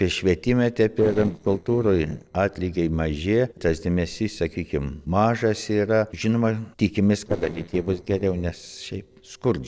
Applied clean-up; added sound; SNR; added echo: neural separator model SepFormer DNS4.